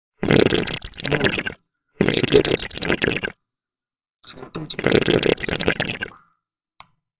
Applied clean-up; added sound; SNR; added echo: neural separator model SepFormer WHAMR!.